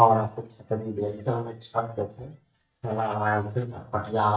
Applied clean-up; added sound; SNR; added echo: neural mask model DeepFilterNet 3.